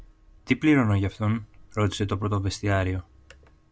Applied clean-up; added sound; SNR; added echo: none; none; none; none.